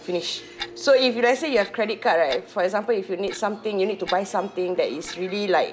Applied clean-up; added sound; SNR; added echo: none; Clock; 17 dB; none.